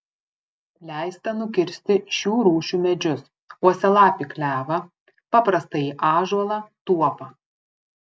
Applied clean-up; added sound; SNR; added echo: none; none; none; none.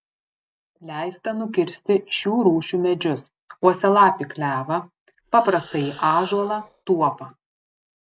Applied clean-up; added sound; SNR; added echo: none; Animal; 20 dB; none.